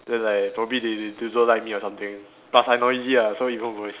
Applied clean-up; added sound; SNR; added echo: none; none; none; none.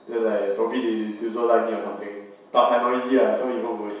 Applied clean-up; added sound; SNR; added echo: none; none; none; reverberation time 0.7 s.